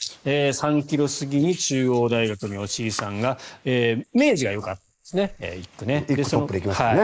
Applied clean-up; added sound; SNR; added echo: neural mask model Resemble Enhance denoiser.